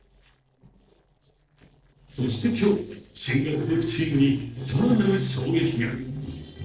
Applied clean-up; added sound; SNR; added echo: neural separator model SepFormer DNS4.